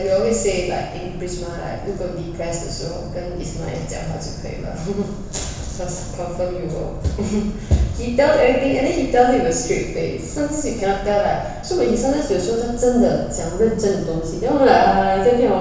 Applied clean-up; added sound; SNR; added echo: none; Boat, Water vehicle; 11 dB; reverberation time 1.1 s.